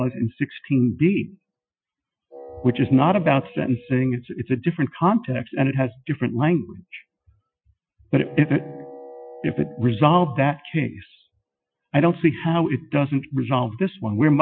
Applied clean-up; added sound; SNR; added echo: classical method Wiener filter.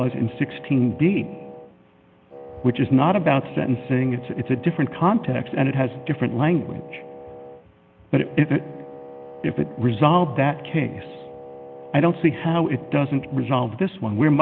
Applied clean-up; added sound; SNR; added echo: none; Wind instrument, woodwind instrument; 17 dB; none.